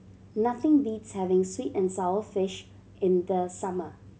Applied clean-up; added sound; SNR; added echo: none; none; none; none.